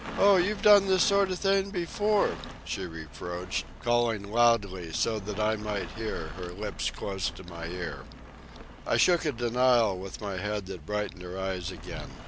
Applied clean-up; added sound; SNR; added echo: none; none; none; none.